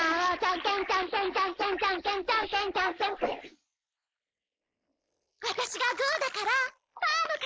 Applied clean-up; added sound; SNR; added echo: neural mask model Resemble Enhance denoiser.